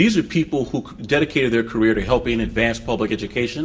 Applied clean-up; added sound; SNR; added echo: none; Thunder; 18 dB; reverberation time 0.6 s.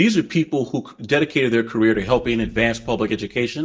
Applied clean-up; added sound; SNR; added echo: neural mask model DeepFilterNet 3.